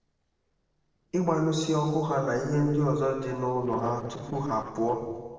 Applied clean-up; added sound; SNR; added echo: neural separator model SepFormer DNS4.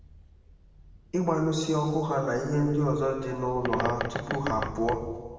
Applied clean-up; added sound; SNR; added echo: none; Bird; 10 dB; reverberation time 1.2 s.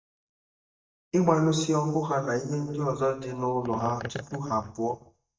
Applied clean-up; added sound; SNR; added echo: neural mask model DeepFilterNet 3.